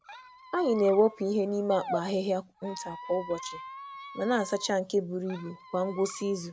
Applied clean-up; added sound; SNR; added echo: none; Squeak; 13 dB; none.